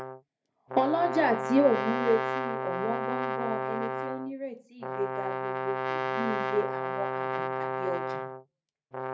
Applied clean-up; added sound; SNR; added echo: none; Brass instrument; 1 dB; reverberation time 0.3 s.